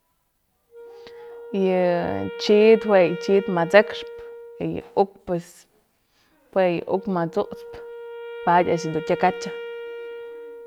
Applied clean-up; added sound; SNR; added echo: none; Wind instrument, woodwind instrument; 14 dB; none.